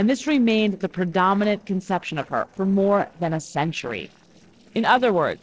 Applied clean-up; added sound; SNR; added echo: neural separator model SepFormer DNS4.